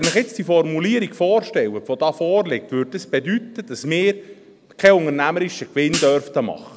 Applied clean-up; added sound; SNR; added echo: none; Hi-hat; 10 dB; none.